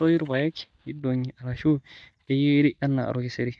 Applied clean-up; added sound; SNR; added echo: neural mask model DeepFilterNet 3.